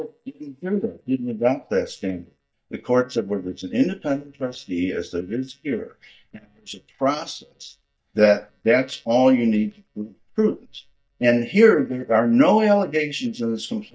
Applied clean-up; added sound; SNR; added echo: neural mask model DeepFilterNet 3.